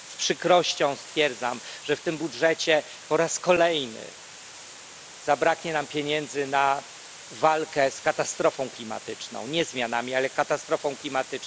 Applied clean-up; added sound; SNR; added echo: none; Water; 17 dB; none.